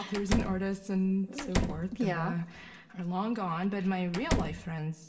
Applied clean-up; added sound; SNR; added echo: none; Slam; 2 dB; reverberation time 1.8 s.